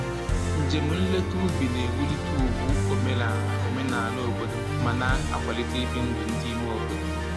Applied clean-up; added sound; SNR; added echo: none; Musical instrument; -4 dB; none.